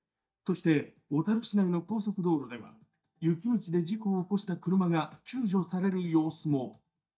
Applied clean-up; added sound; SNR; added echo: neural mask model DeepFilterNet 3.